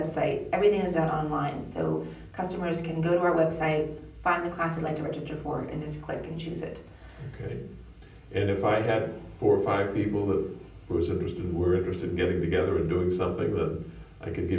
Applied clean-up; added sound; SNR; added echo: none; none; none; reverberation time 0.6 s.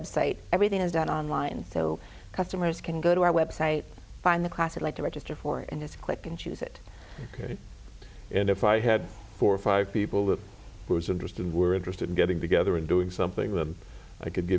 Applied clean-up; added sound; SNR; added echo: none; none; none; none.